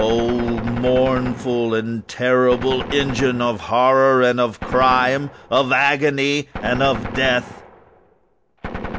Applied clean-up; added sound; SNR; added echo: none; Gunshot, gunfire; 12 dB; none.